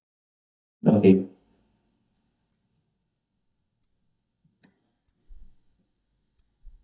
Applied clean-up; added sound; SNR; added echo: neural mask model DeepFilterNet 3.